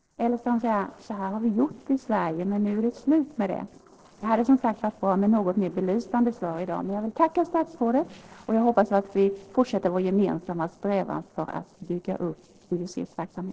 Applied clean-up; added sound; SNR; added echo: neural separator model SepFormer DNS4.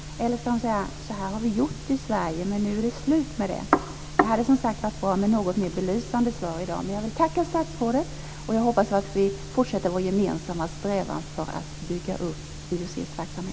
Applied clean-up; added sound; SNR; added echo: none; none; none; none.